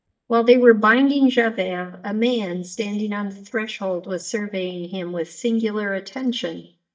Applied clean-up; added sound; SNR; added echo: neural mask model DeepFilterNet 3.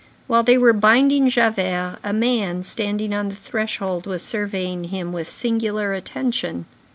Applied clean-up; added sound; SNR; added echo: none; none; none; none.